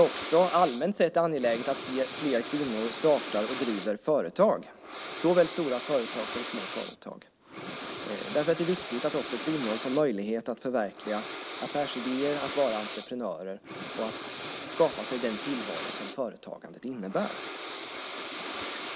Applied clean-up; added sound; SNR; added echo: none; Breathing; -2 dB; none.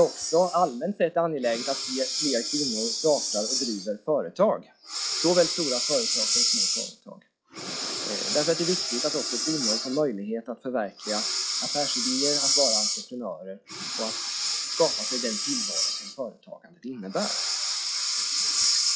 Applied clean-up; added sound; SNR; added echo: classical method log-MMSE.